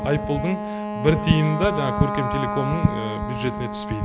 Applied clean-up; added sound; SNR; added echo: none; Wind instrument, woodwind instrument; 5 dB; none.